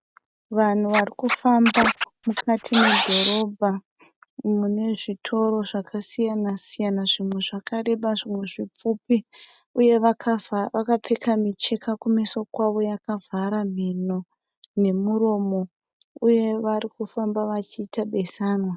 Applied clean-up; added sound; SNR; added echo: none; Scratching (performance technique); -1 dB; none.